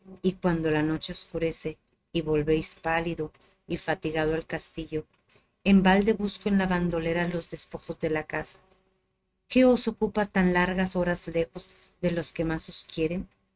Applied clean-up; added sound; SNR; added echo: neural mask model RNNoise.